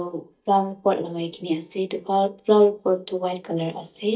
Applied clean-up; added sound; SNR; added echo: neural mask model DeepFilterNet 3.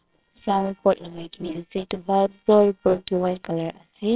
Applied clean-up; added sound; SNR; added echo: neural separator model SepFormer WHAMR!.